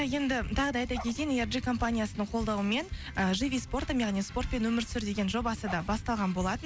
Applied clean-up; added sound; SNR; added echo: none; Dog; 16 dB; none.